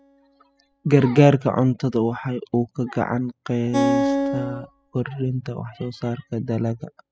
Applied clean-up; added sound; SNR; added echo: classical method spectral subtraction.